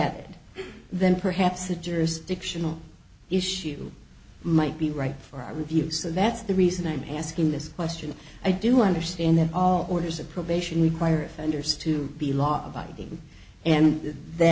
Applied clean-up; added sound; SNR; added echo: none; none; none; none.